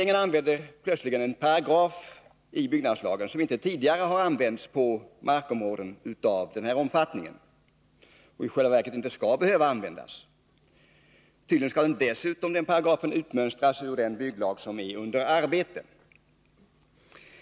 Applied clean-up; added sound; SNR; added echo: none; none; none; none.